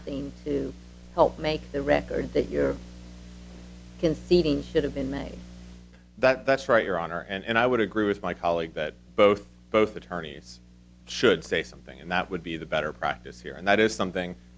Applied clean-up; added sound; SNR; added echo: none; none; none; none.